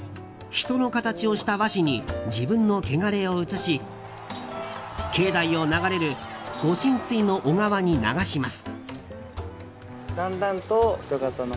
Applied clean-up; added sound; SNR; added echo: none; Thump, thud + Crowd / Cheering; 16 dB; none.